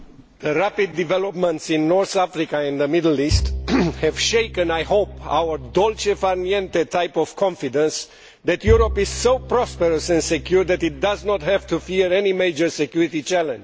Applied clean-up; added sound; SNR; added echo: none; Bowed string instrument; 9 dB; none.